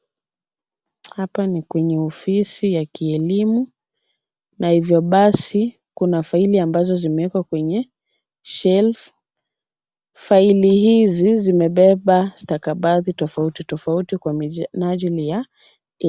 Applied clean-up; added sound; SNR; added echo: none; none; none; none.